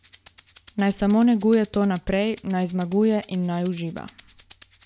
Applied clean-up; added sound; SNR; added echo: none; Rattle (instrument); 14 dB; none.